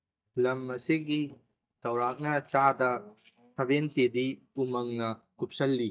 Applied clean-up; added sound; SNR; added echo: neural mask model DeepFilterNet 3.